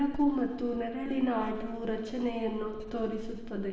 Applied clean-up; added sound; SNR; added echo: none; Writing; 11 dB; reverberation time 0.9 s.